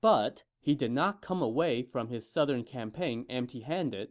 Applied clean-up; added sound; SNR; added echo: none; none; none; none.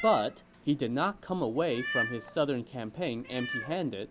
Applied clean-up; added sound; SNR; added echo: none; Meow; 9 dB; none.